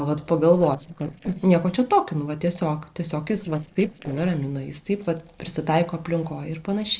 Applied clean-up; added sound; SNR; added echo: neural separator model SepFormer DNS4.